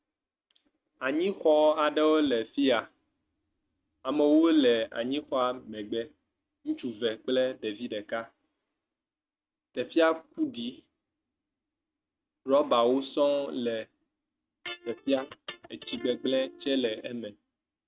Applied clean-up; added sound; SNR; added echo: neural mask model RNNoise.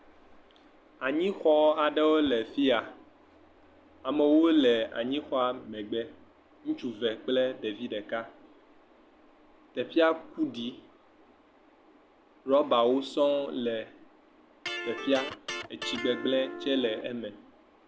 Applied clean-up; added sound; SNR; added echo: none; Electric guitar; 9 dB; none.